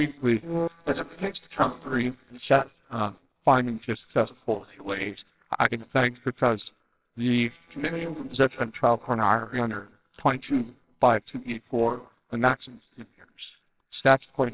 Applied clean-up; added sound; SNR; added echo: neural separator model SepFormer WHAMR!.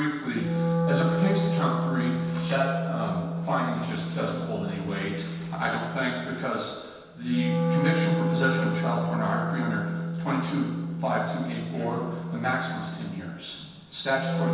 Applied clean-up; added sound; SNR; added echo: none; Wind instrument, woodwind instrument; -1 dB; reverberation time 1.2 s.